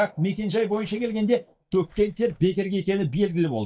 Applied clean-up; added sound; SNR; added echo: neural mask model DeepFilterNet 3.